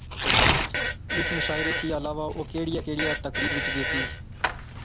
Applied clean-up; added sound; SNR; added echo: none; Fart + Tearing; -5 dB; none.